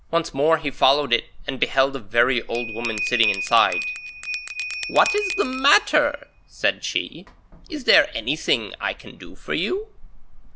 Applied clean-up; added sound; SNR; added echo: none; Bell; 10 dB; none.